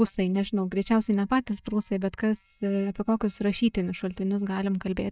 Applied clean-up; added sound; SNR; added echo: neural mask model DeepFilterNet 3.